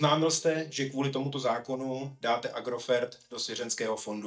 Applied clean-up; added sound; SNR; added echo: neural mask model DeepFilterNet 3.